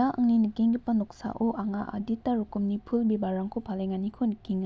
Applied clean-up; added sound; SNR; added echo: none; none; none; none.